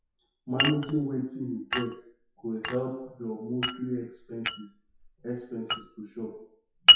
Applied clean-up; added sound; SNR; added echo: classical method WPE with log-MMSE.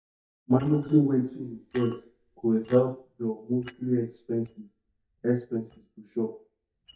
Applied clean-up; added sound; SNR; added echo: neural mask model DeepFilterNet 3.